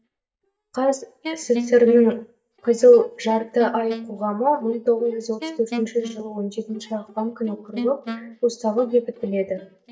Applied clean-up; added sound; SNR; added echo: neural mask model DeepFilterNet 3.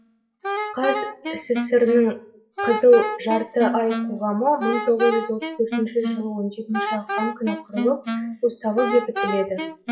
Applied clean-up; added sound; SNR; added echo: classical method WPE with log-MMSE.